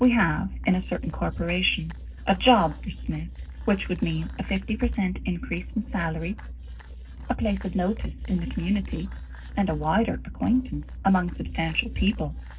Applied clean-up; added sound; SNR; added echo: neural separator model SepFormer DNS4.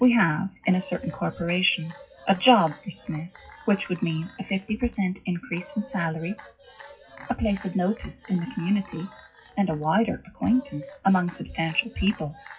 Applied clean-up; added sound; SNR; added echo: classical method WPE with log-MMSE.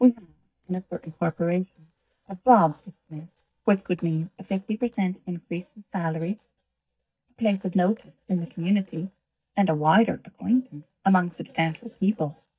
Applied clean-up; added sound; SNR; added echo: neural mask model DeepFilterNet 3.